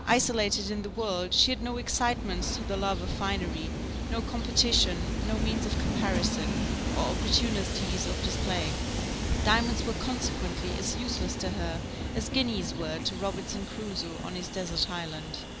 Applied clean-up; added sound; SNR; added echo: none; Train; 0 dB; none.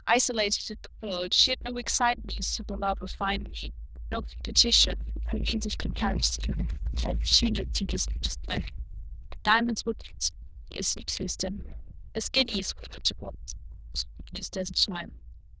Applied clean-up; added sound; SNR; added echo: neural diffusion model UNIVERSE++.